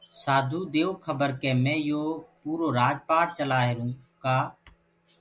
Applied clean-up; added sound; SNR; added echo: none; none; none; none.